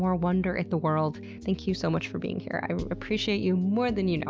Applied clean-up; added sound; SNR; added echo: none; none; none; none.